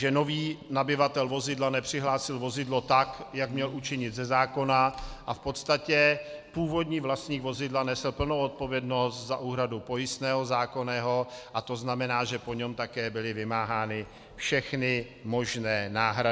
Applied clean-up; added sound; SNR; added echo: none; none; none; none.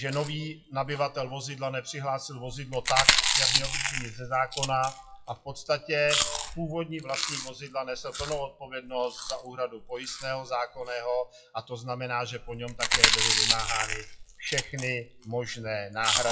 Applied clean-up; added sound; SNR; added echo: classical method WPE with log-MMSE.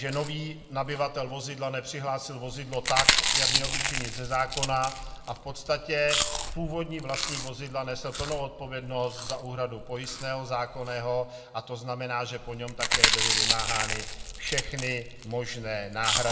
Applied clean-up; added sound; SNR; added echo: none; Chewing, mastication; -1 dB; reverberation time 1.3 s.